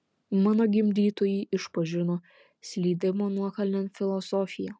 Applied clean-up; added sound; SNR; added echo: none; none; none; none.